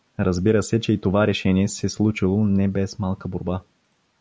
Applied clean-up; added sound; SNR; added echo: none; none; none; none.